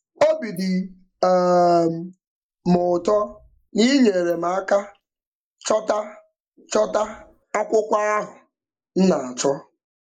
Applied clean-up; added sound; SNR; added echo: neural mask model Resemble Enhance denoiser.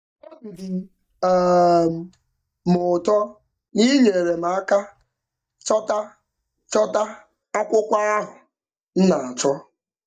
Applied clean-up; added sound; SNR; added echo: neural mask model DeepFilterNet 3.